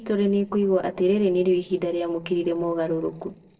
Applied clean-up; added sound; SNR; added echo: neural separator model SepFormer DNS4.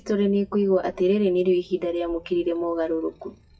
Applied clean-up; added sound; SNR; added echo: classical method WPE with log-MMSE.